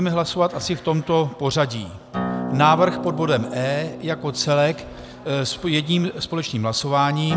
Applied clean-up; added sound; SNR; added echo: none; Acoustic guitar; 11 dB; none.